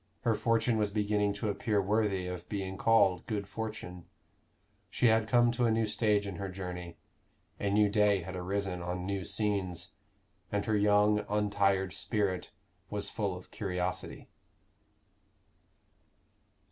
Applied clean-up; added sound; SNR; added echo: none; none; none; none.